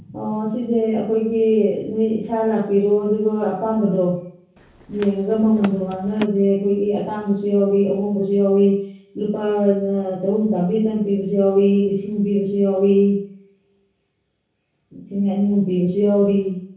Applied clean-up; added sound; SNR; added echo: none; Run; 16 dB; reverberation time 0.6 s.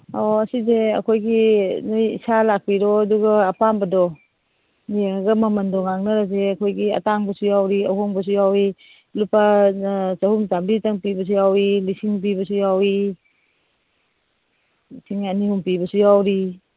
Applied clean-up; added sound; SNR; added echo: none; none; none; none.